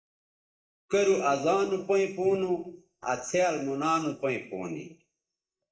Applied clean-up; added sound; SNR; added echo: neural mask model DeepFilterNet 3.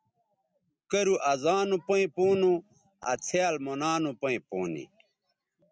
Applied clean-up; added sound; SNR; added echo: none; none; none; none.